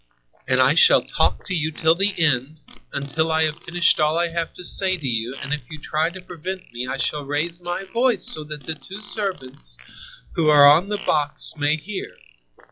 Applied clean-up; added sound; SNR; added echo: classical method log-MMSE.